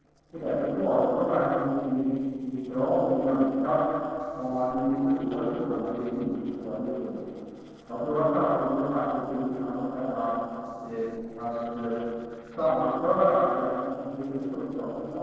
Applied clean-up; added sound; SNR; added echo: neural separator model SepFormer DNS4.